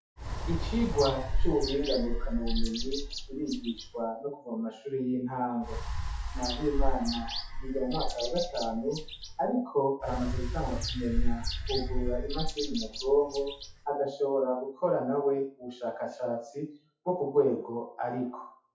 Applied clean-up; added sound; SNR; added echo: classical method WPE with log-MMSE.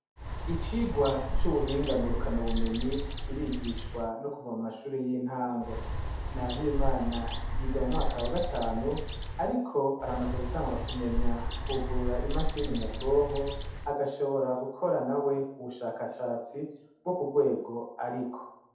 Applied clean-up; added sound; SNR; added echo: none; Bird; -1 dB; reverberation time 0.8 s.